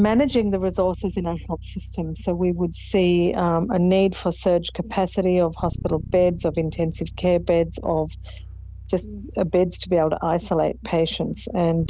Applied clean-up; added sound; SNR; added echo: none; Bass guitar; 15 dB; none.